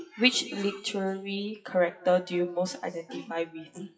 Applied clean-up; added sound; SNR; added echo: classical method WPE with log-MMSE.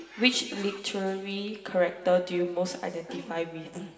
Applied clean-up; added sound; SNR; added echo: none; Cough; 18 dB; reverberation time 2.1 s.